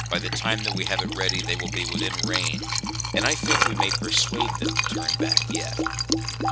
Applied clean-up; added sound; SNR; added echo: none; Liquid; -4 dB; none.